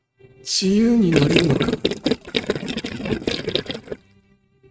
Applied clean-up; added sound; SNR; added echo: neural mask model RNNoise.